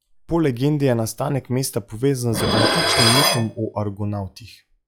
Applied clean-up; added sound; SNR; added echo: classical method log-MMSE.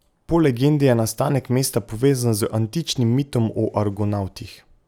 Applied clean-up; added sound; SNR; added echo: none; none; none; none.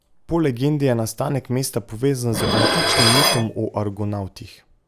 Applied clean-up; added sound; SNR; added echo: none; Dishes, pots, and pans; 0 dB; none.